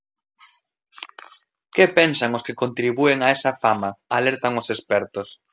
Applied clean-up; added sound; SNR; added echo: none; none; none; none.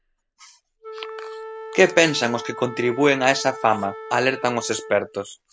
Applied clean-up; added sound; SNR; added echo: none; Wind instrument, woodwind instrument; 14 dB; none.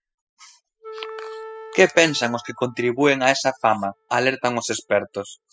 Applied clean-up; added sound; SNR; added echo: classical method spectral subtraction.